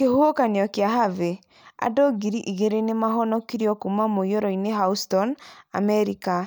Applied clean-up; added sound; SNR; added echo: none; none; none; none.